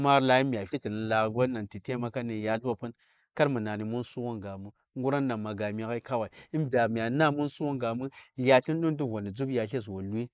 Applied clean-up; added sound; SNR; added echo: neural mask model Resemble Enhance denoiser.